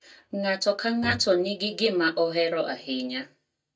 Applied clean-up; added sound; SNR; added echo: neural mask model DeepFilterNet 3.